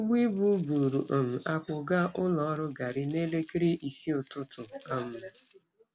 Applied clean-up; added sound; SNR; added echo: none; Coin (dropping); 15 dB; none.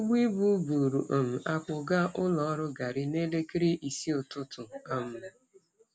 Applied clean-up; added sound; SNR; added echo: none; none; none; none.